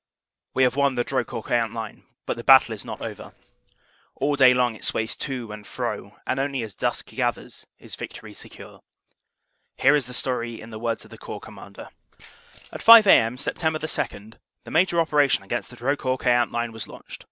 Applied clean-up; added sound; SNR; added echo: neural separator model SepFormer DNS4.